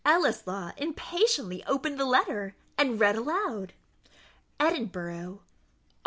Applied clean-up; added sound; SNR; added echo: none; none; none; none.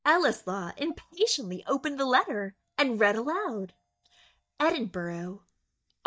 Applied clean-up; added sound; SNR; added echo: neural mask model DeepFilterNet 3.